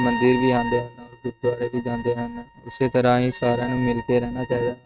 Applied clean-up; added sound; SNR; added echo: neural mask model RNNoise.